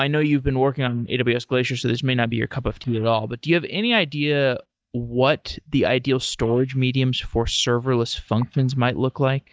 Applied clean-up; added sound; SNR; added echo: neural mask model DeepFilterNet 3.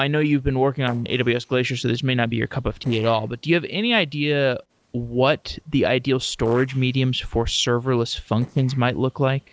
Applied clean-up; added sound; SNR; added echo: neural separator model SepFormer DNS4.